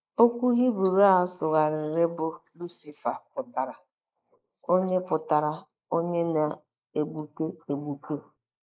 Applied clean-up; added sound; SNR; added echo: neural mask model Resemble Enhance denoiser.